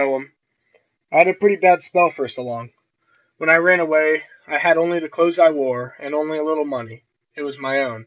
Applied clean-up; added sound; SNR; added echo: none; none; none; none.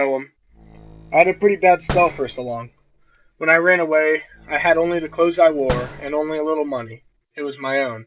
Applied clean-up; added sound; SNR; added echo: none; Slam; 15 dB; none.